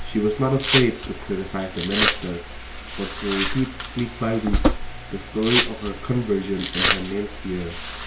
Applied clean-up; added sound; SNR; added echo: none; Domestic sounds, home sounds; 1 dB; none.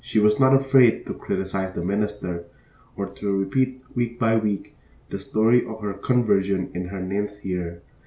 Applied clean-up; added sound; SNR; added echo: none; none; none; none.